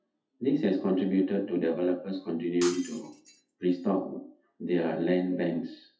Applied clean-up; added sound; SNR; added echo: classical method WPE with log-MMSE.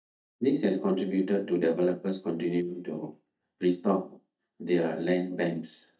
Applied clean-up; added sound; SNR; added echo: neural mask model DeepFilterNet 3.